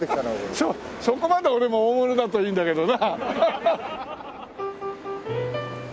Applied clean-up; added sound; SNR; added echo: none; none; none; none.